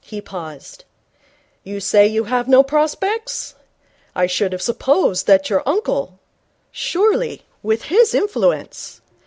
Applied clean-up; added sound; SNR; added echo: none; none; none; none.